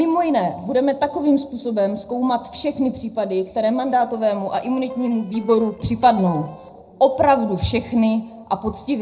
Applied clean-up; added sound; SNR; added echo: neural separator model SepFormer DNS4.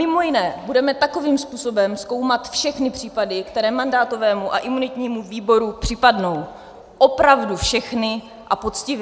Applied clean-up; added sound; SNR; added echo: none; none; none; none.